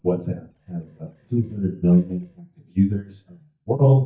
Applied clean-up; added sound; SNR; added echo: neural mask model DeepFilterNet 3.